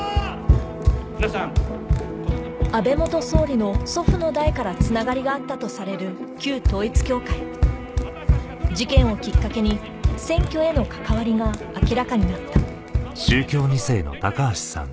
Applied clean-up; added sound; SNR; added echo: none; Run; -1 dB; none.